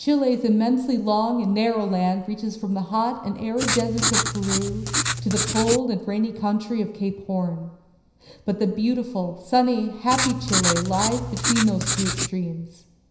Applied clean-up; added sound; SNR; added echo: none; Writing; 1 dB; reverberation time 0.9 s.